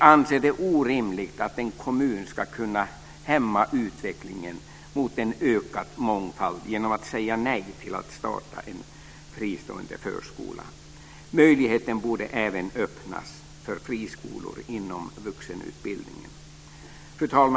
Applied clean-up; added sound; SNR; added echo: none; none; none; none.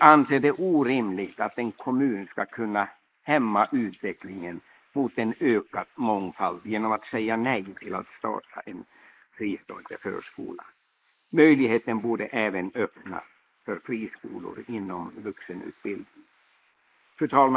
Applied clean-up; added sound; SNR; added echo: neural mask model Resemble Enhance denoiser.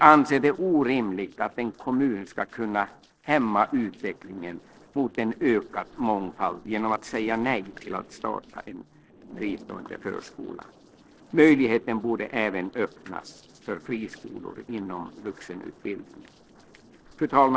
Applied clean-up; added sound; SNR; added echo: neural separator model SepFormer DNS4.